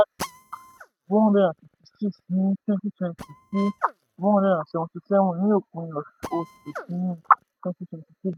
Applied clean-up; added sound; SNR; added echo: neural mask model RNNoise.